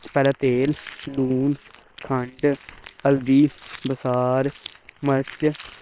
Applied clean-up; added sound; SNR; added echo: neural separator model SepFormer WHAM!.